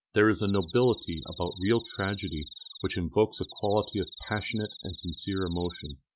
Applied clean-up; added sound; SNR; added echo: none; Cricket; 15 dB; none.